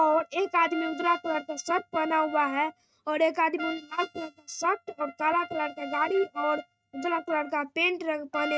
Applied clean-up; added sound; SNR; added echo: neural mask model RNNoise.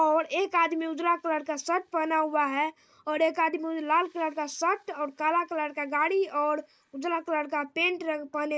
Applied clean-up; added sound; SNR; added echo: neural mask model Resemble Enhance denoiser.